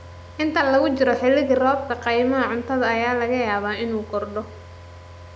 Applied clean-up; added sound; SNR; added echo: none; Car; 19 dB; none.